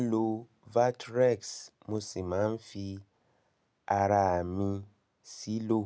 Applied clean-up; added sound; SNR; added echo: none; none; none; none.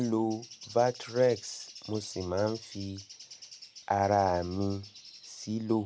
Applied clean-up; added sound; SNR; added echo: none; Bird; 19 dB; none.